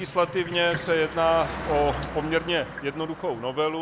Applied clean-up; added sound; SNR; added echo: none; Sink (filling or washing) + Car passing by; 10 dB; none.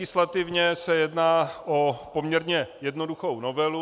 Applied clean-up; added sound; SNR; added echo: none; none; none; none.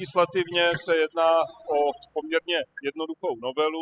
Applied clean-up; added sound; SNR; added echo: classical method spectral subtraction.